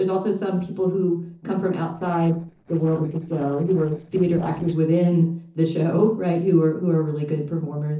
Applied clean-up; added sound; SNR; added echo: neural separator model SepFormer DNS4.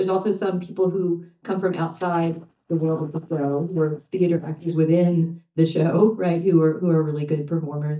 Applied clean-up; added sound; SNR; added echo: neural mask model DeepFilterNet 3.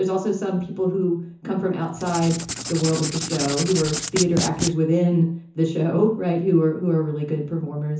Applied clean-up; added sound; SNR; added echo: none; Writing; 6 dB; reverberation time 0.6 s.